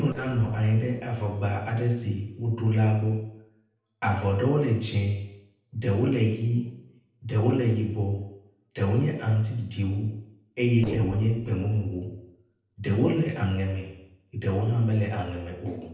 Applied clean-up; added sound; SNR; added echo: neural separator model SepFormer DNS4.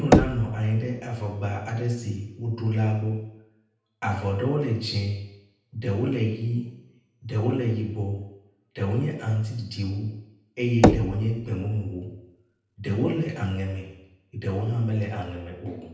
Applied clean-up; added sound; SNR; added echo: none; Knock / Wood; 0 dB; reverberation time 0.9 s.